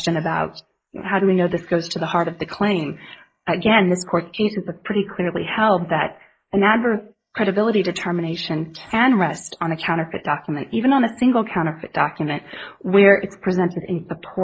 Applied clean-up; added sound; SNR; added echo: neural mask model Resemble Enhance denoiser.